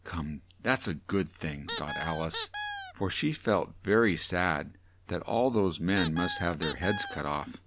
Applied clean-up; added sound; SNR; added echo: none; Squeak; -1 dB; none.